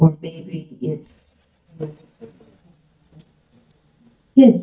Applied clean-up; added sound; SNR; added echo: neural mask model DeepFilterNet 3.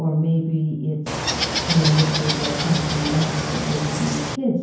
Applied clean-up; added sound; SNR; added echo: none; Water / Bird; 2 dB; reverberation time 0.9 s.